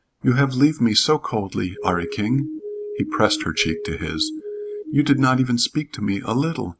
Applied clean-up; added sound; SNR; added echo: none; Siren; 9 dB; none.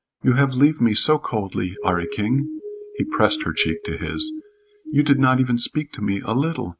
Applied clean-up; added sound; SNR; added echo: neural mask model RNNoise.